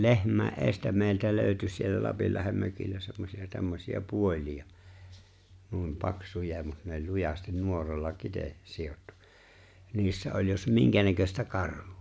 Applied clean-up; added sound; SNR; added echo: none; none; none; none.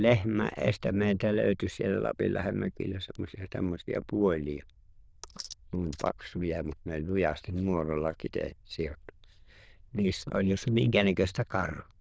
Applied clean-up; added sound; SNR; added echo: neural diffusion model UNIVERSE++.